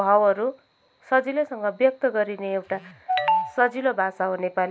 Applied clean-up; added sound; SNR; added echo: none; none; none; none.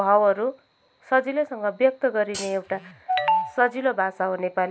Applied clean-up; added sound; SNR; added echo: none; Hi-hat; 13 dB; none.